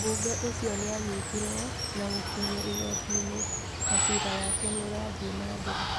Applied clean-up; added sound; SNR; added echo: none; Water; -3 dB; none.